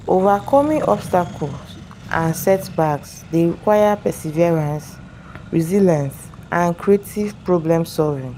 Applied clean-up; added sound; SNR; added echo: none; Accelerating, revving, vroom; 17 dB; none.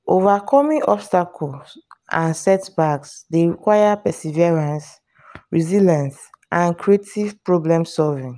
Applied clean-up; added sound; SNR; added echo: none; none; none; none.